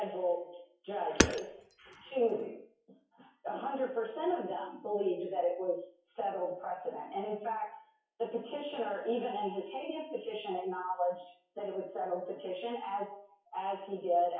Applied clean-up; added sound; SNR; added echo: classical method WPE with log-MMSE.